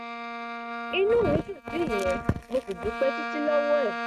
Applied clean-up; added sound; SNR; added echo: neural mask model RNNoise.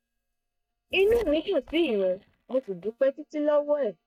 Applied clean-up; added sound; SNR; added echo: neural mask model DeepFilterNet 3.